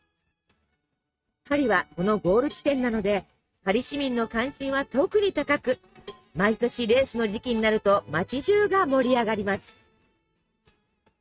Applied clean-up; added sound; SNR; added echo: neural mask model RNNoise.